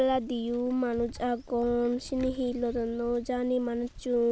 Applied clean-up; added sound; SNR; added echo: none; none; none; none.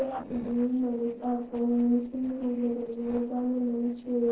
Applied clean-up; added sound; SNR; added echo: neural separator model SepFormer DNS4.